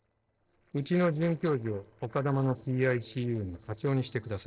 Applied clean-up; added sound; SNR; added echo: neural separator model SepFormer DNS4.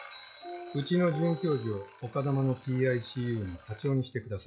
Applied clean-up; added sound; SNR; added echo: classical method log-MMSE.